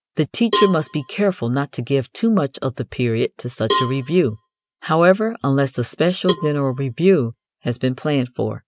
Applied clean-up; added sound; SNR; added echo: neural mask model RNNoise.